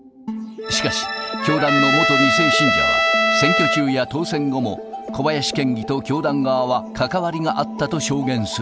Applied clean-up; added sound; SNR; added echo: none; Trumpet; -3 dB; none.